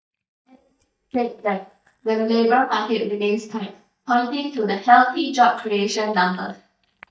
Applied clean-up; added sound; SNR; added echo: neural mask model DeepFilterNet 3.